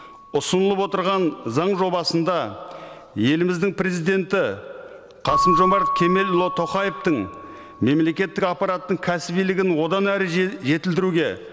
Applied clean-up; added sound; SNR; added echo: none; Keyboard (musical) / Bell; 8 dB; none.